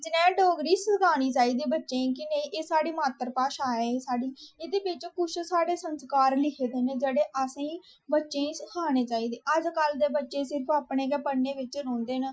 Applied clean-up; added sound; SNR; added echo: classical method Wiener filter.